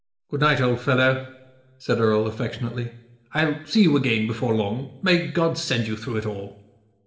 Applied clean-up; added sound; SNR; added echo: none; none; none; reverberation time 0.8 s.